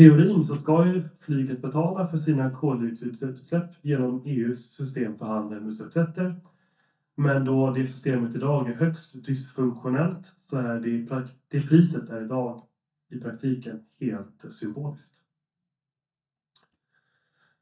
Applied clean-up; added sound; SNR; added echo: neural mask model DeepFilterNet 3.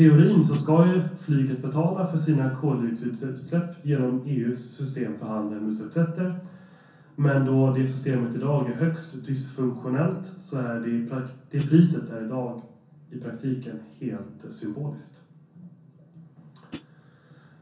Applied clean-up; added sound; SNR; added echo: none; Hi-hat; 17 dB; reverberation time 0.6 s.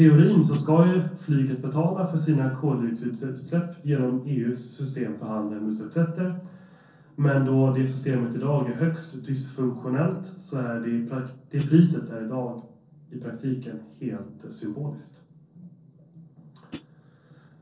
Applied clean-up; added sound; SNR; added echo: neural separator model SepFormer DNS4.